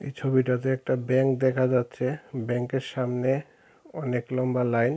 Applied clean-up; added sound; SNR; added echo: none; none; none; none.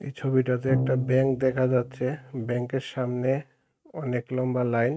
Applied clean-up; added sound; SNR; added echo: neural mask model RNNoise.